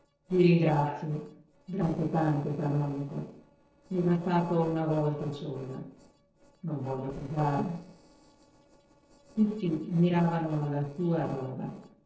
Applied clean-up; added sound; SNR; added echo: neural separator model SepFormer DNS4.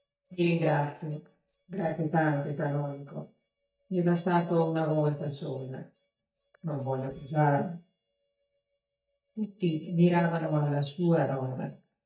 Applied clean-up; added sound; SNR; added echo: neural mask model DeepFilterNet 3.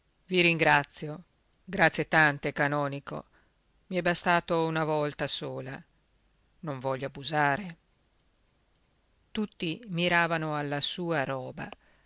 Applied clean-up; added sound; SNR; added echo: none; none; none; none.